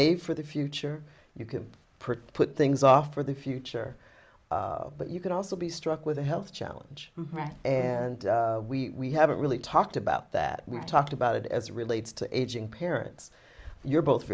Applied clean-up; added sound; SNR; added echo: none; none; none; none.